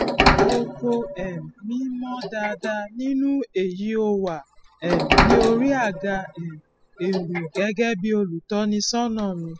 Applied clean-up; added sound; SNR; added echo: classical method spectral subtraction.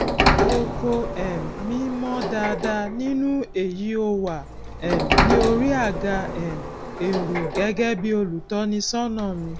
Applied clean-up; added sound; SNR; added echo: none; Sliding door; 1 dB; none.